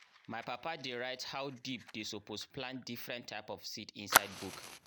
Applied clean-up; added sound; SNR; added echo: none; Fire; -3 dB; none.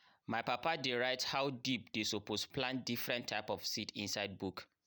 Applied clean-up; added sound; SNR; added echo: none; none; none; none.